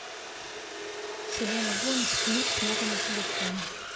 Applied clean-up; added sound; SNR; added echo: none; Sawing; -5 dB; none.